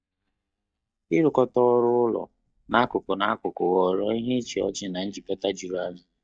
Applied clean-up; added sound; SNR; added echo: neural mask model DeepFilterNet 3.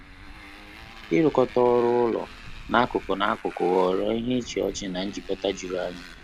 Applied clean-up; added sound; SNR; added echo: none; Motorcycle; 17 dB; none.